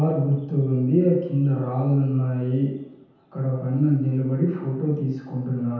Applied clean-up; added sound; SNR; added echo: none; none; none; reverberation time 0.9 s.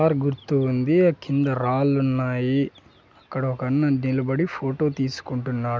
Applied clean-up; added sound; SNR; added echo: none; none; none; none.